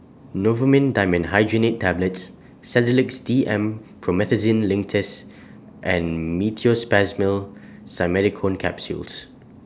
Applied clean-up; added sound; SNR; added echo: none; none; none; none.